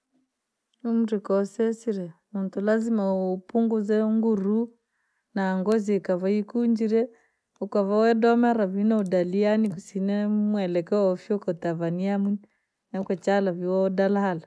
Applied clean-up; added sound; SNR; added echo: none; none; none; none.